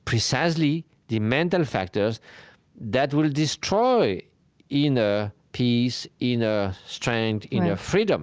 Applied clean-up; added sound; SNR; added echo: none; none; none; none.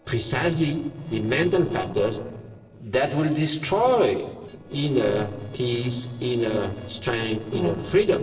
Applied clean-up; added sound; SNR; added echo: neural separator model SepFormer DNS4.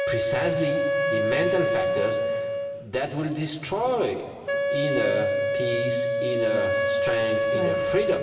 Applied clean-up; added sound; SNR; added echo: none; Wind instrument, woodwind instrument; -3 dB; reverberation time 2.5 s.